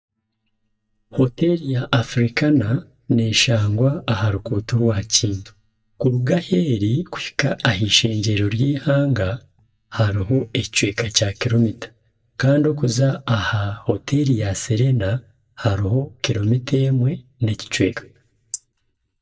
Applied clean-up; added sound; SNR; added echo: neural mask model DeepFilterNet 3.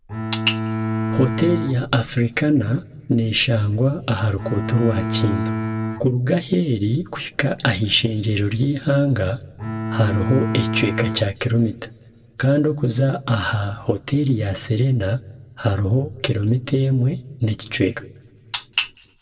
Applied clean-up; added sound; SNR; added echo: none; Bowed string instrument; 3 dB; reverberation time 1.3 s.